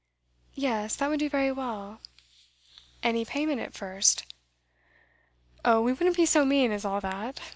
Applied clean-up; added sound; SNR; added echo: none; none; none; none.